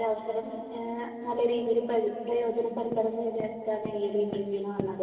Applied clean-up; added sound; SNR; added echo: none; Tap; 16 dB; reverberation time 2.8 s.